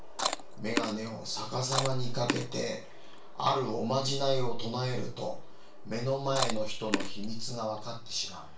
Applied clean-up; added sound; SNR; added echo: none; Chewing, mastication; 5 dB; reverberation time 0.3 s.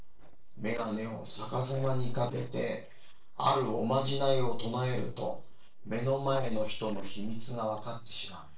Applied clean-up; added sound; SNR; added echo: neural separator model SepFormer DNS4.